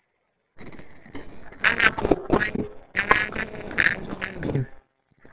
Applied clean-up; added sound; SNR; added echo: neural separator model SepFormer DNS4.